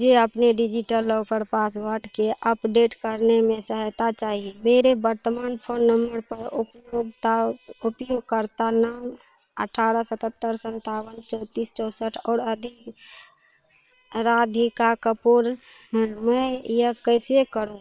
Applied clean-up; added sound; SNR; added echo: neural separator model SepFormer WHAM!.